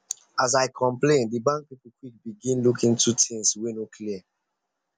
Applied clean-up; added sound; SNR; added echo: none; none; none; none.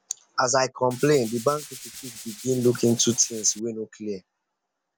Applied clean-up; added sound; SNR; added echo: none; Tools; 15 dB; none.